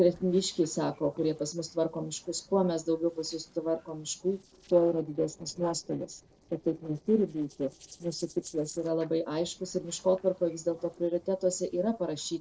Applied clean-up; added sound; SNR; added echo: neural separator model SepFormer DNS4.